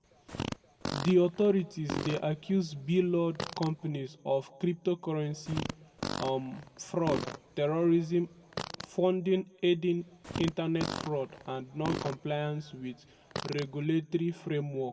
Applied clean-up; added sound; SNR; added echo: none; Fart; 9 dB; reverberation time 1.4 s.